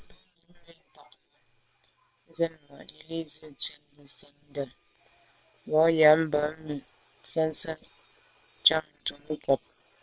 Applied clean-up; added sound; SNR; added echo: neural separator model SepFormer WHAM!.